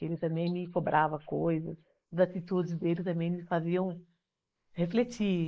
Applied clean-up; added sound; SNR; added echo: neural mask model Resemble Enhance denoiser.